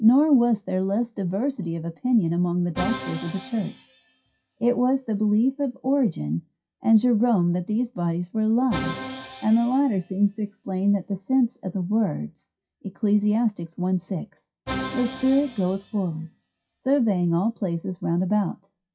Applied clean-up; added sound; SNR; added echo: classical method WPE with log-MMSE.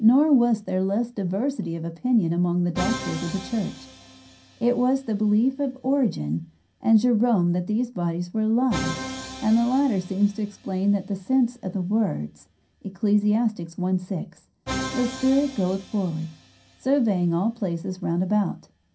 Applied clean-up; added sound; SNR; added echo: none; Musical instrument; 15 dB; reverberation time 0.3 s.